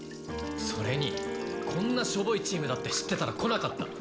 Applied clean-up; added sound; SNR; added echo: none; Liquid; 16 dB; none.